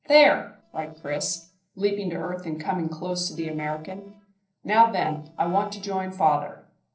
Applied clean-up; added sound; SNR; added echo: neural separator model SepFormer DNS4.